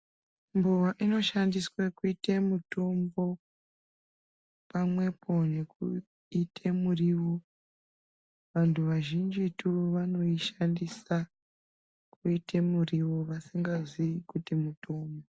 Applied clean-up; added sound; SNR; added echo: none; none; none; none.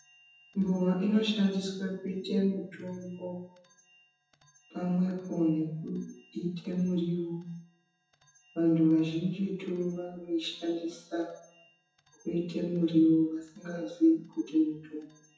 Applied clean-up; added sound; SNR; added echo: classical method WPE with log-MMSE.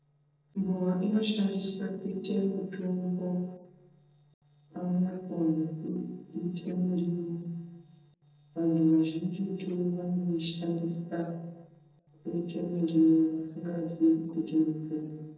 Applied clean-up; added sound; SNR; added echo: neural separator model SepFormer DNS4.